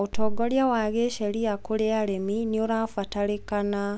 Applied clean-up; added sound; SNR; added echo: none; none; none; none.